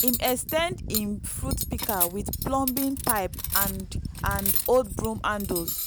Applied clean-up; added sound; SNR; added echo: none; Cutlery, silverware; 1 dB; none.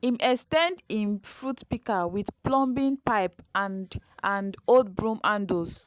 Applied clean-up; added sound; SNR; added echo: none; none; none; none.